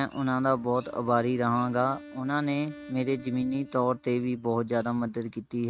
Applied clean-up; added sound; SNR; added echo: neural mask model RNNoise.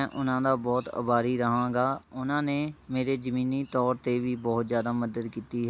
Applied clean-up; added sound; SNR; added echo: none; none; none; none.